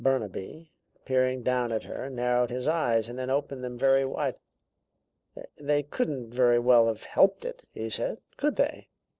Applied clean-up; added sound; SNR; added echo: neural separator model SepFormer DNS4.